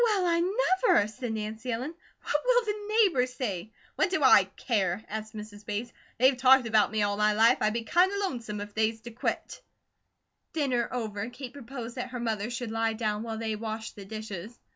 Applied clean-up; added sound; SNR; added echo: none; none; none; none.